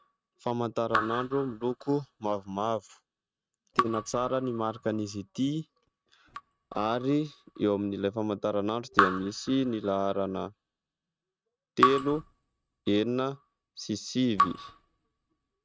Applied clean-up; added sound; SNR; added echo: neural mask model RNNoise.